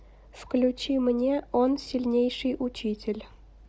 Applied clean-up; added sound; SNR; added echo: none; none; none; none.